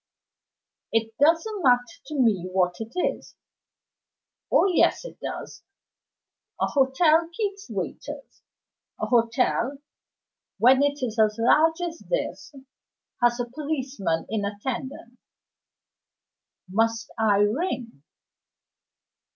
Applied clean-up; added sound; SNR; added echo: none; none; none; none.